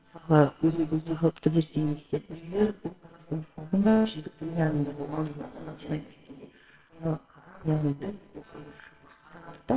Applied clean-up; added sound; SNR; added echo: neural separator model SepFormer WHAMR!.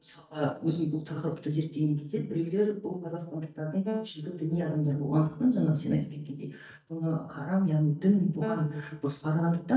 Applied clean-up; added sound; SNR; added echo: neural mask model DeepFilterNet 3.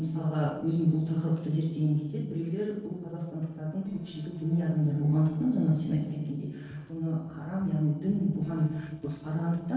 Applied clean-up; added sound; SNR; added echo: neural separator model SepFormer DNS4.